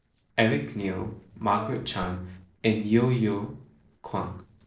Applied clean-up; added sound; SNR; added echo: neural separator model SepFormer DNS4.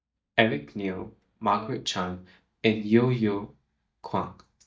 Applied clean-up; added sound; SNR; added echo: neural mask model DeepFilterNet 3.